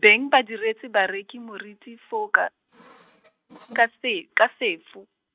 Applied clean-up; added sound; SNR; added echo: neural mask model RNNoise.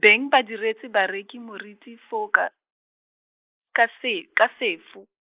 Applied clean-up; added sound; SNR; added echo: neural mask model Resemble Enhance denoiser.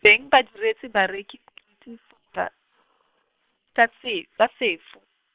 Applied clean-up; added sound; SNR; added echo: neural separator model SepFormer WHAM!.